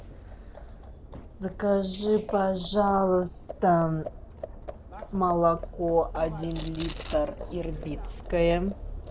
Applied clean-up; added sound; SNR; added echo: none; Domestic sounds, home sounds + Livestock, farm animals, working animals; 10 dB; none.